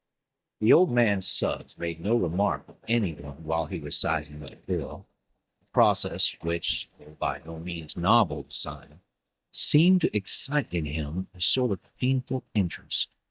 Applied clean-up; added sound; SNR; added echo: neural mask model DeepFilterNet 3.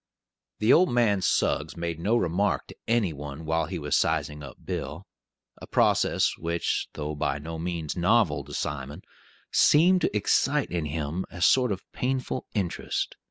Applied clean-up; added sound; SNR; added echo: none; none; none; none.